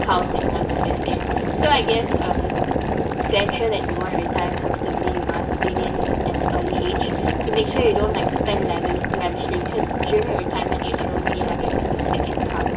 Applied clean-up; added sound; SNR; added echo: none; Boiling; -4 dB; reverberation time 2.8 s.